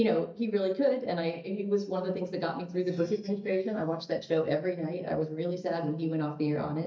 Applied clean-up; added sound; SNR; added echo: neural mask model DeepFilterNet 3.